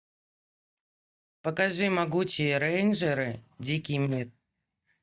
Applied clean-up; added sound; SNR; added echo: neural mask model DeepFilterNet 3.